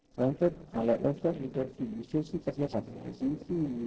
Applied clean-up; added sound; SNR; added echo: neural separator model SepFormer DNS4.